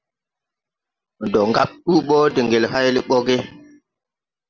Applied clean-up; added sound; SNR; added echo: none; none; none; none.